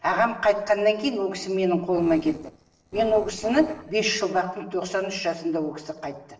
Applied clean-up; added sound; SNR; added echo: neural separator model SepFormer DNS4.